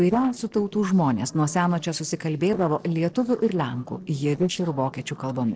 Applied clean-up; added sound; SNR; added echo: neural separator model SepFormer DNS4.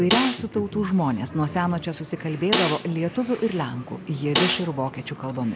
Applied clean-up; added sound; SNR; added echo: none; Snare drum; 2 dB; none.